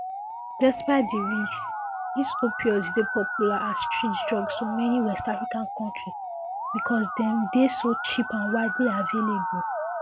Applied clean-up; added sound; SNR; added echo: none; Musical instrument; 4 dB; none.